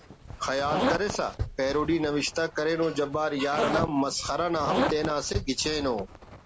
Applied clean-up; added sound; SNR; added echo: none; Zipper (clothing); 5 dB; none.